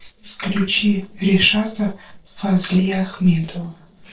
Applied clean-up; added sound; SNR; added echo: neural separator model SepFormer DNS4.